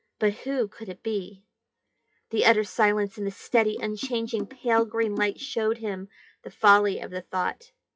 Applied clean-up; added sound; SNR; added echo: classical method WPE with log-MMSE.